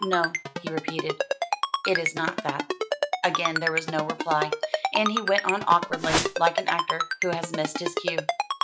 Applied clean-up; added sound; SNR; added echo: classical method log-MMSE.